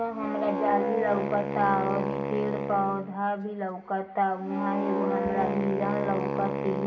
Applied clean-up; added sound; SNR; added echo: none; Wind instrument, woodwind instrument; 2 dB; reverberation time 1.0 s.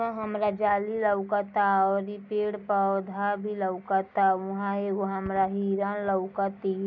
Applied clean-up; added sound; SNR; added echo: none; none; none; none.